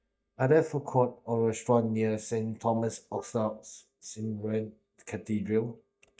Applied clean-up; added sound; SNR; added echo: neural mask model DeepFilterNet 3.